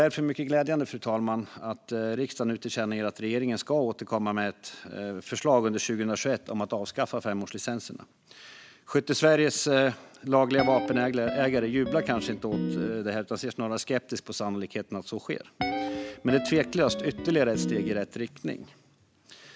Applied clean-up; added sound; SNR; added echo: none; Guitar; 7 dB; none.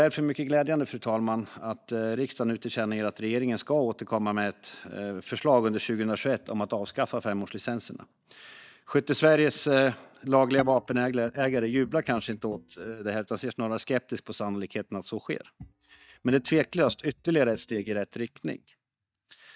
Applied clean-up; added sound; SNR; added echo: neural mask model DeepFilterNet 3.